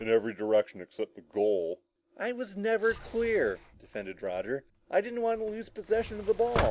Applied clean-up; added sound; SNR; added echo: none; Sliding door; 13 dB; none.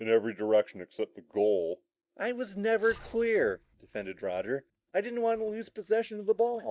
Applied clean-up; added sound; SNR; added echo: neural mask model DeepFilterNet 3.